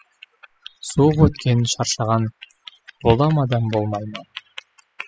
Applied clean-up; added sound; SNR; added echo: classical method spectral subtraction.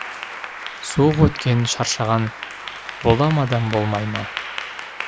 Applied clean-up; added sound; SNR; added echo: none; Applause / Clapping; 11 dB; none.